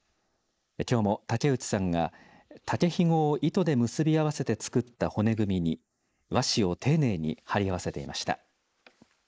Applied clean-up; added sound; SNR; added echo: neural mask model Resemble Enhance denoiser.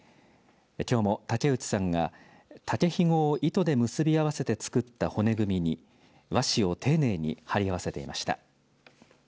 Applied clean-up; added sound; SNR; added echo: none; none; none; none.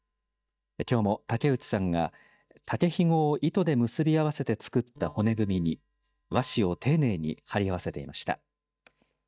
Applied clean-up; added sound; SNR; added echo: neural mask model DeepFilterNet 3.